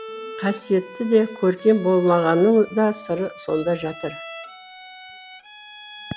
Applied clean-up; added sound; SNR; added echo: none; Bowed string instrument; 16 dB; none.